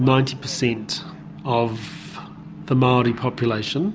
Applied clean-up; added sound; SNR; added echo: none; none; none; none.